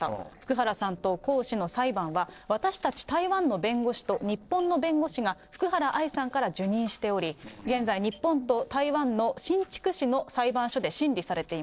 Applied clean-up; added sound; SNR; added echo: neural separator model SepFormer DNS4.